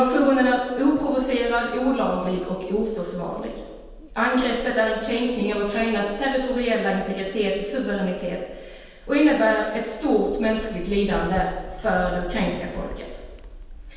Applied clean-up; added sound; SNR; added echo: none; Bird; 16 dB; reverberation time 1.2 s.